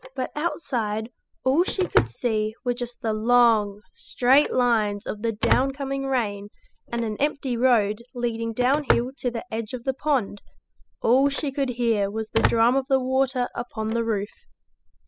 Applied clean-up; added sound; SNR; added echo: classical method spectral subtraction.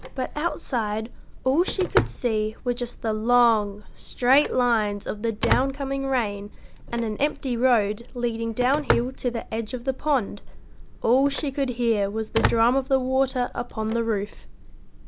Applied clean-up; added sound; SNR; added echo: none; Telephone; 8 dB; none.